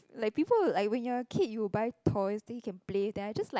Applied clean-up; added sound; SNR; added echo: none; none; none; none.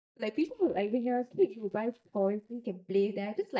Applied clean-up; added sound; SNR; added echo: neural mask model DeepFilterNet 3.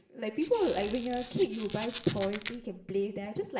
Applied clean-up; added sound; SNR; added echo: none; Squeak; 7 dB; reverberation time 0.5 s.